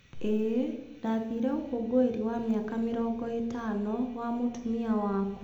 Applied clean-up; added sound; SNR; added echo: none; none; none; reverberation time 0.8 s.